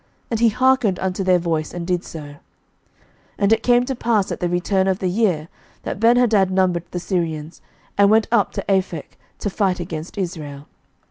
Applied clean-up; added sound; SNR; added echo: none; none; none; none.